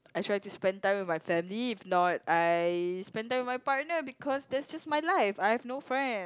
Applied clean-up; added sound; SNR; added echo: none; none; none; none.